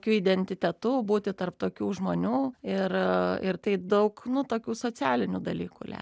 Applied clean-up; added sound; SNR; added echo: none; none; none; none.